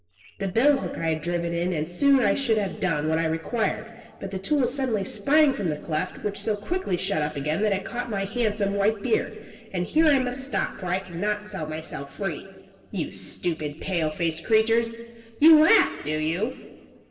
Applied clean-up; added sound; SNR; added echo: neural separator model SepFormer DNS4.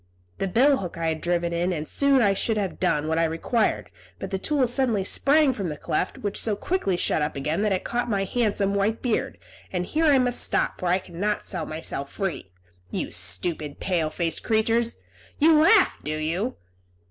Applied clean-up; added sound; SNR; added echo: none; none; none; none.